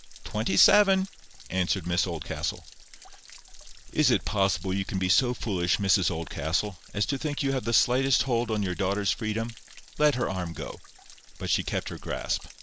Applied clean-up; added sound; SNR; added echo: none; Stream / Trickle, dribble / Splash, splatter; 18 dB; none.